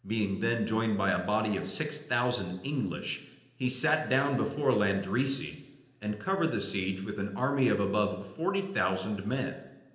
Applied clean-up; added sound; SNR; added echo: none; none; none; reverberation time 0.8 s.